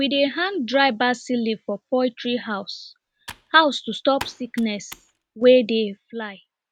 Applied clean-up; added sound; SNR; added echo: none; Computer keyboard; 20 dB; none.